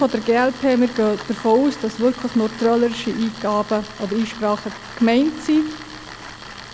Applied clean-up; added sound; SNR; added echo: none; Tools; 16 dB; none.